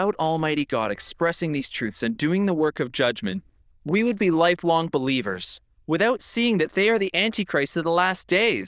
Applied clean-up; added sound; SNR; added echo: neural diffusion model UNIVERSE++.